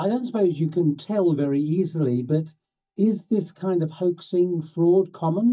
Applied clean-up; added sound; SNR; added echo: neural mask model DeepFilterNet 3.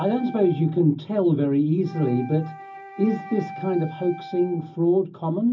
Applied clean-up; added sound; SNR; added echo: none; Wind instrument, woodwind instrument; 17 dB; reverberation time 0.4 s.